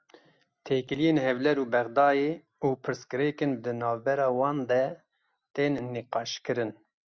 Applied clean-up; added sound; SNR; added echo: none; none; none; none.